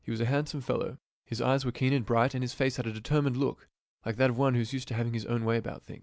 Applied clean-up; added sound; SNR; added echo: none; none; none; none.